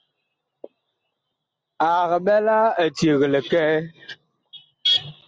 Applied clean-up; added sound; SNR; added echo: none; none; none; none.